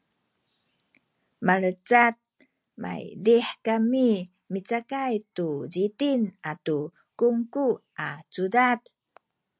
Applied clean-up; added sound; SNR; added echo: none; none; none; none.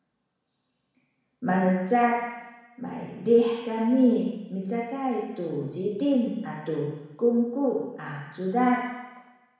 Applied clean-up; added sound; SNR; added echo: none; none; none; reverberation time 1.1 s.